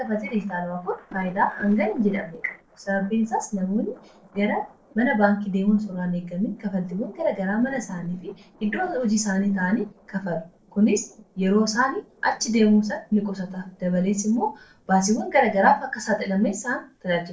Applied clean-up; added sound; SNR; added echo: neural separator model SepFormer DNS4.